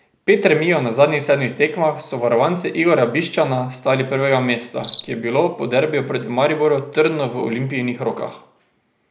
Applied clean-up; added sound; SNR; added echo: none; Cricket; 17 dB; none.